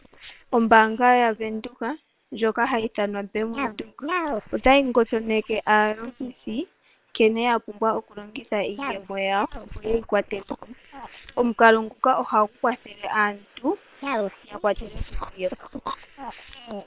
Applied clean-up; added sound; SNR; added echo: neural separator model SepFormer WHAM!.